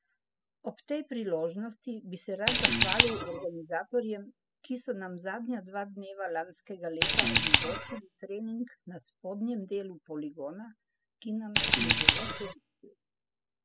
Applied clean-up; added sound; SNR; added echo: classical method spectral subtraction.